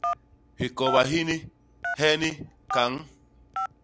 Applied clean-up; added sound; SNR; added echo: none; Telephone; 7 dB; none.